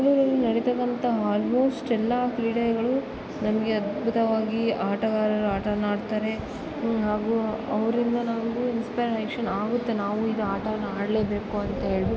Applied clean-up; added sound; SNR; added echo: none; none; none; none.